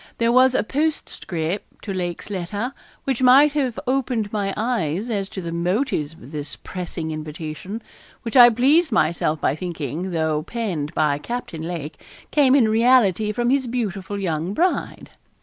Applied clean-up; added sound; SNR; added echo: none; none; none; none.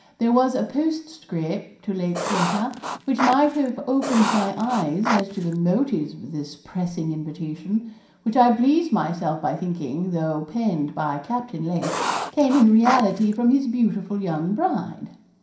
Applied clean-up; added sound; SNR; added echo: none; Writing; 5 dB; reverberation time 0.5 s.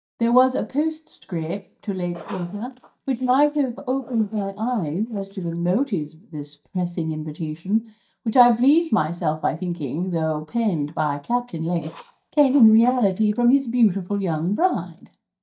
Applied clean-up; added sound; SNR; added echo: neural mask model DeepFilterNet 3.